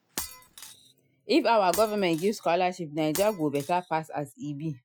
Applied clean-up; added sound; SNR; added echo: classical method Wiener filter.